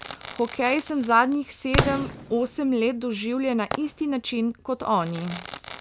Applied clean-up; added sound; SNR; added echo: none; Crackle / Fireworks; 8 dB; none.